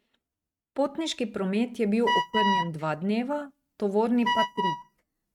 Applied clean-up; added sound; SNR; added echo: neural mask model RNNoise.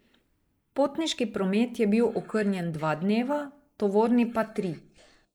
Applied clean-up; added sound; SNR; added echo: neural mask model Resemble Enhance denoiser.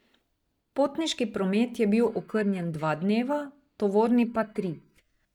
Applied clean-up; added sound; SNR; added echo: neural mask model DeepFilterNet 3.